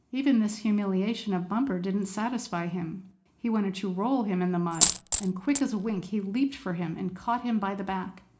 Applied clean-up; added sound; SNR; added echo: none; Coin (dropping); 0 dB; reverberation time 0.4 s.